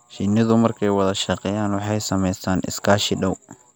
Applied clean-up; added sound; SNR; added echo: none; none; none; none.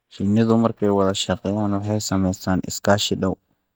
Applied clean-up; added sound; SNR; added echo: neural mask model DeepFilterNet 3.